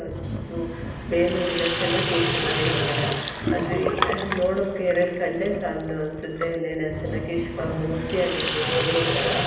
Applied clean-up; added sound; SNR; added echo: none; Sink (filling or washing); 2 dB; reverberation time 0.8 s.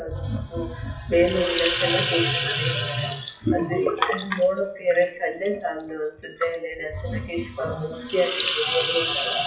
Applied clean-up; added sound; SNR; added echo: classical method WPE with log-MMSE.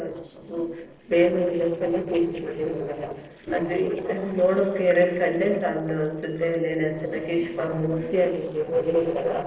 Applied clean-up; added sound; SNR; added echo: neural separator model SepFormer DNS4.